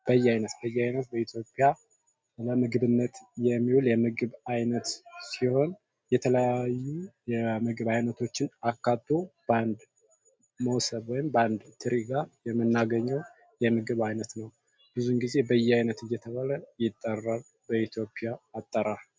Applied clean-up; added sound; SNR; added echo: none; none; none; none.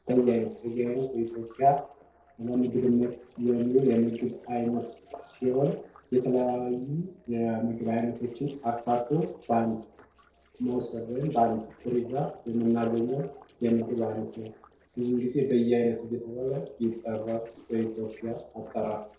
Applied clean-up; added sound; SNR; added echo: neural separator model SepFormer DNS4.